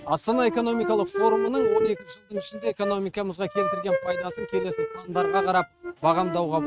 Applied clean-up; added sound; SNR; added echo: neural mask model RNNoise.